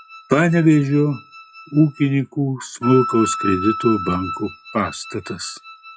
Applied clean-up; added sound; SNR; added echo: classical method log-MMSE.